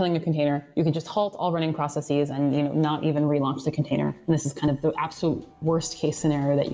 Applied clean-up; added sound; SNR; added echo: none; none; none; reverberation time 0.9 s.